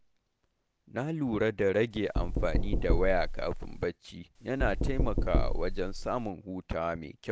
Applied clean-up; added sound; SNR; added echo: none; Knock; -4 dB; none.